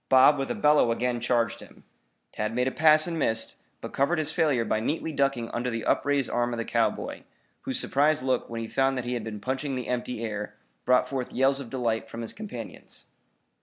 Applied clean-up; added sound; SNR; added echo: none; none; none; none.